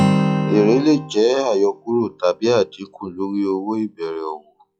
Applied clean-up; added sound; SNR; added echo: classical method log-MMSE.